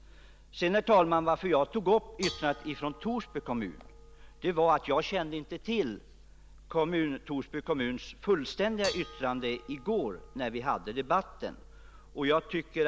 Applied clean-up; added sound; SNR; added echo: none; Dishes, pots, and pans / Bell; 18 dB; none.